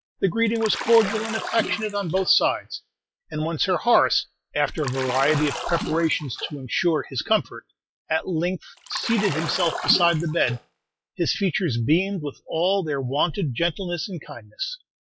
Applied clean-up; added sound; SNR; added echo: classical method log-MMSE.